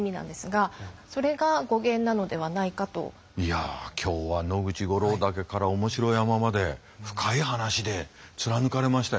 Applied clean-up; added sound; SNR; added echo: none; none; none; none.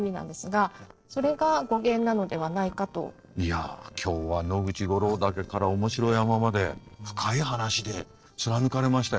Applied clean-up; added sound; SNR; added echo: neural separator model SepFormer DNS4.